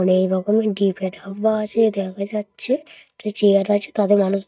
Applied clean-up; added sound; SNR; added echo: neural mask model DeepFilterNet 3.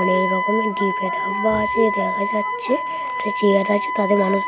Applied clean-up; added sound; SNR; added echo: none; Wind instrument, woodwind instrument; 2 dB; none.